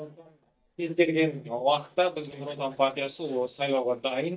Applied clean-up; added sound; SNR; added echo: neural mask model DeepFilterNet 3.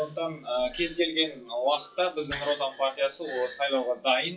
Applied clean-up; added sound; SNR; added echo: classical method WPE with log-MMSE.